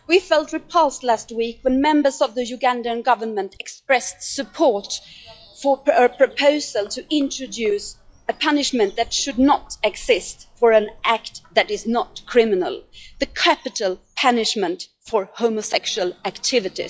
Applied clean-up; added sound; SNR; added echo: classical method log-MMSE.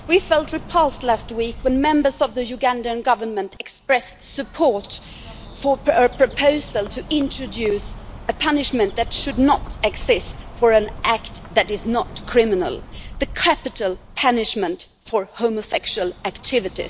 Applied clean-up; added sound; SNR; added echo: none; Bird; 15 dB; none.